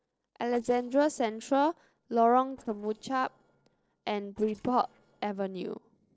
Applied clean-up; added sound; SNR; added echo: neural separator model SepFormer DNS4.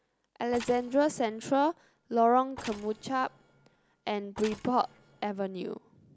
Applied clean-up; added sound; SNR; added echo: none; Mechanisms; 19 dB; none.